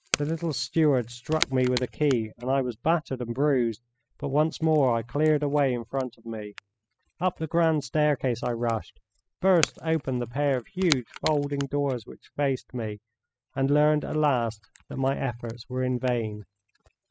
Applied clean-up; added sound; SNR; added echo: classical method spectral subtraction.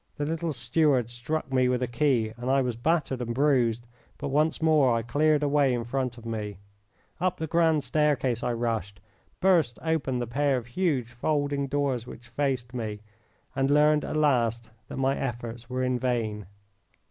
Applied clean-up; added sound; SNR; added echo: none; none; none; none.